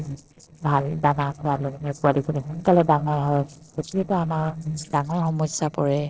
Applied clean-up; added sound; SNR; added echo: neural separator model SepFormer DNS4.